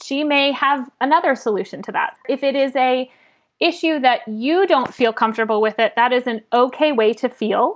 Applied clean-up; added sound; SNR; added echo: none; none; none; none.